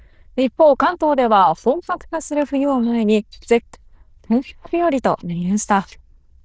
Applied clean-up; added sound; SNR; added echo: neural diffusion model UNIVERSE++.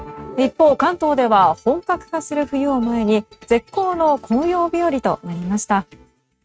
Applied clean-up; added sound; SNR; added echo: neural mask model RNNoise.